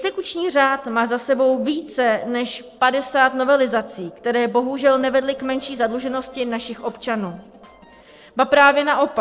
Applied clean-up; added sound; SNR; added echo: neural separator model SepFormer DNS4.